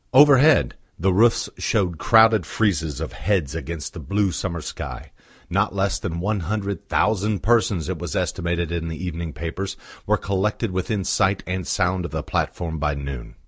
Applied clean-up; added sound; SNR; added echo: none; none; none; none.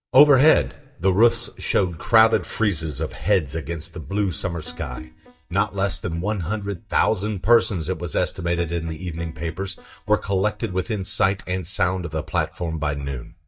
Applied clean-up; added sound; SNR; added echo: neural mask model DeepFilterNet 3.